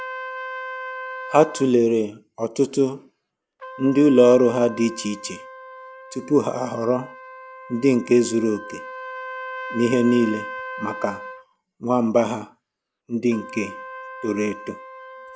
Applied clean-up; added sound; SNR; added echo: none; Trumpet; 14 dB; none.